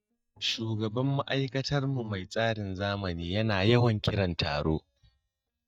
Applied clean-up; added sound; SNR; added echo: neural mask model DeepFilterNet 3.